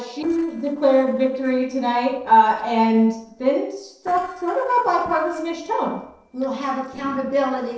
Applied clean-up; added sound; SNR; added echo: neural separator model SepFormer DNS4.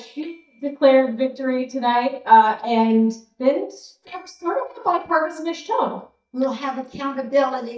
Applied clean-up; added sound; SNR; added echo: neural mask model DeepFilterNet 3.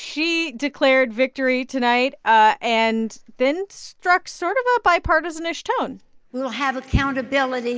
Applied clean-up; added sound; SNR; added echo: none; none; none; none.